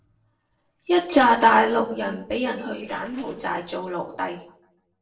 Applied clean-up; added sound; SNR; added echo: neural separator model SepFormer DNS4.